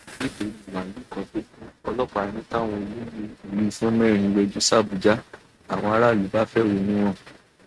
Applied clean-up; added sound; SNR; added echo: neural mask model RNNoise.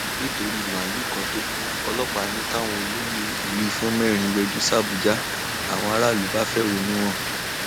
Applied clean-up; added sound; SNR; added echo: none; Water; 1 dB; none.